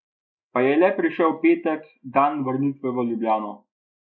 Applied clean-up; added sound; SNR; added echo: neural mask model Resemble Enhance denoiser.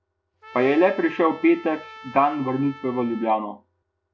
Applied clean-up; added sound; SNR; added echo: none; Trumpet; 20 dB; none.